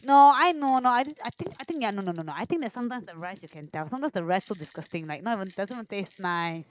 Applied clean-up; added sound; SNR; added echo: neural mask model RNNoise.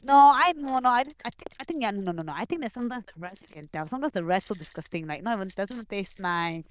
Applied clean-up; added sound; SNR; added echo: neural diffusion model UNIVERSE++.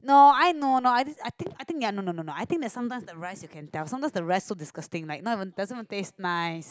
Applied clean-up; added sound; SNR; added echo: none; none; none; none.